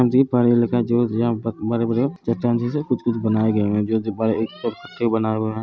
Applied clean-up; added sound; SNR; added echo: none; none; none; none.